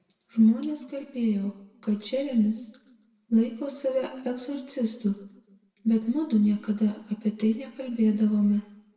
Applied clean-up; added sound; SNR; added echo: none; none; none; reverberation time 0.8 s.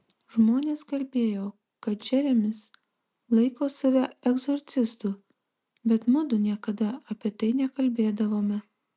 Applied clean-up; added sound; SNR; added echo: none; none; none; none.